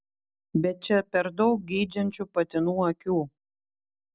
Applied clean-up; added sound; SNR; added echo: none; none; none; none.